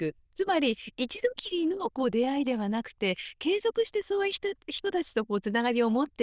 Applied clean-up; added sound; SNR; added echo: neural diffusion model UNIVERSE++.